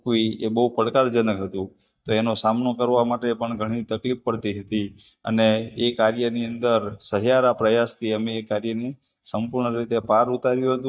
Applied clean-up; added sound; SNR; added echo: neural mask model DeepFilterNet 3.